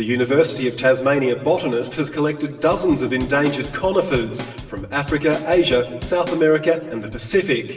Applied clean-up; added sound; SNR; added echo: none; Drum / Drum kit; 15 dB; reverberation time 1.3 s.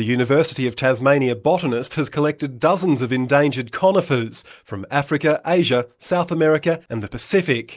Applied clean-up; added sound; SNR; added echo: none; none; none; none.